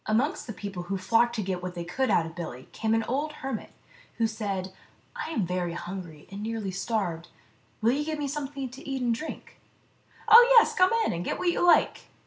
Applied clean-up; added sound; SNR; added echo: none; none; none; none.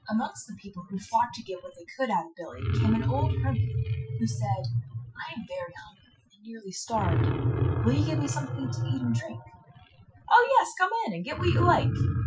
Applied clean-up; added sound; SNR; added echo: classical method Wiener filter.